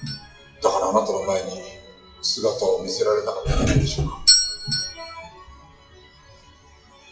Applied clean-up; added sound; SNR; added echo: classical method WPE with log-MMSE.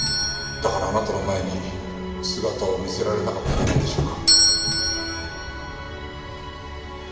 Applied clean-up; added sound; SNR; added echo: none; Doorbell; -2 dB; reverberation time 2.5 s.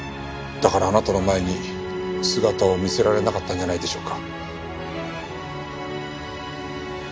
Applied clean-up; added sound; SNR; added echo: none; none; none; none.